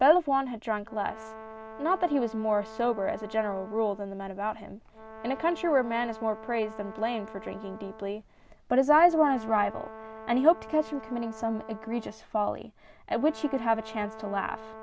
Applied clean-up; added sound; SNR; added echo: none; Brass instrument; 16 dB; none.